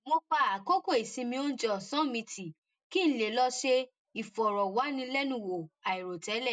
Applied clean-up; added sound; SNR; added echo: none; none; none; none.